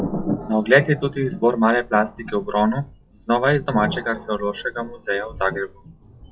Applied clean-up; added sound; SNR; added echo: classical method log-MMSE.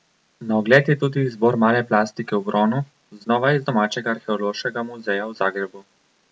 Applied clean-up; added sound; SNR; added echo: none; none; none; none.